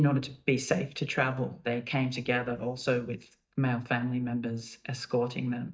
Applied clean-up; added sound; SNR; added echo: neural mask model DeepFilterNet 3.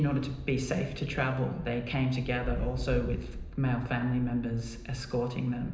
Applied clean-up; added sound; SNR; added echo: none; Thunder; 9 dB; reverberation time 0.9 s.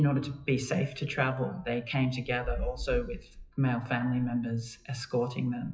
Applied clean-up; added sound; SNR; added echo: classical method WPE with log-MMSE.